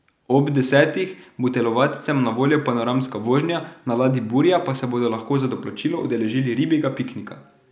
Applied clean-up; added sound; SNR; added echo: none; none; none; none.